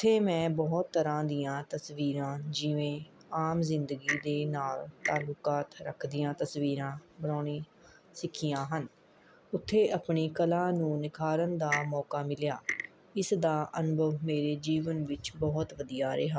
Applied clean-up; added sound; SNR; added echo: none; Clock; 8 dB; none.